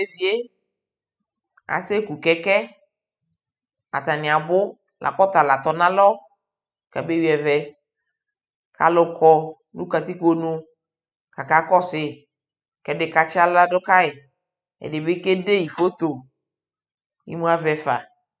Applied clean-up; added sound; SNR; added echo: classical method spectral subtraction.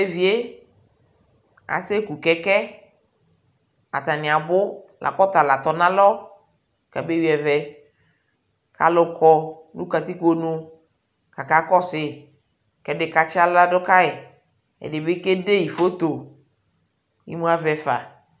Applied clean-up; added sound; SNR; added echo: none; Snare drum; 20 dB; none.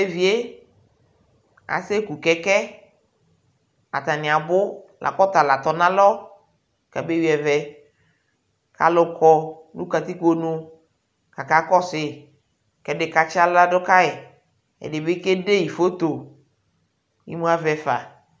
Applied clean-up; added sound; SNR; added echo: none; none; none; none.